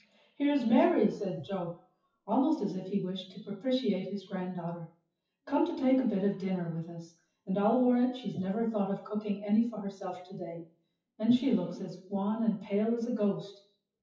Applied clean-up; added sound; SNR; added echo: classical method WPE with log-MMSE.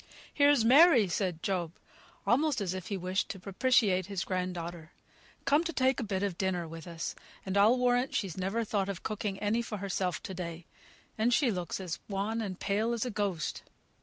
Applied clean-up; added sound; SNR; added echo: none; none; none; none.